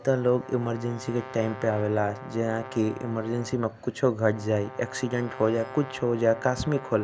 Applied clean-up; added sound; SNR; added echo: none; Brass instrument; 15 dB; none.